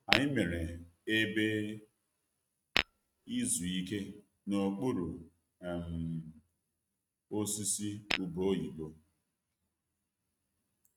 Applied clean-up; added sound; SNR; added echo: neural mask model RNNoise.